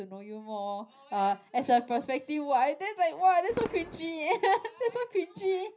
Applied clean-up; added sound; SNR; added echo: none; Fireworks; 20 dB; reverberation time 0.4 s.